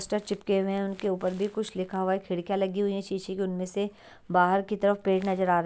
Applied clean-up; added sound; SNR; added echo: none; none; none; none.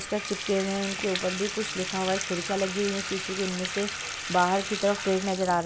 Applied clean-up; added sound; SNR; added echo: none; Bathtub (filling or washing) / Water tap, faucet; 6 dB; none.